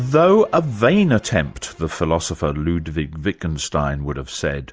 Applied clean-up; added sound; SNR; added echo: none; none; none; none.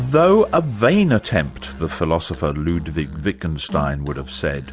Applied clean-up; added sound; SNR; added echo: none; Musical instrument; 18 dB; none.